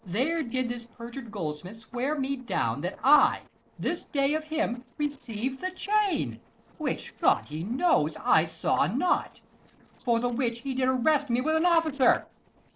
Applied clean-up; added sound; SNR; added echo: neural separator model SepFormer DNS4.